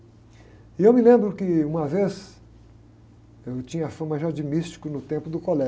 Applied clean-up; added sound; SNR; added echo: none; none; none; none.